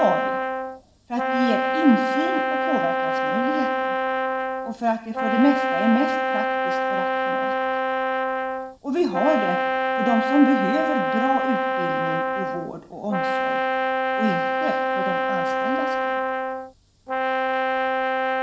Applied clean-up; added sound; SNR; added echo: none; Brass instrument; -3 dB; reverberation time 1.8 s.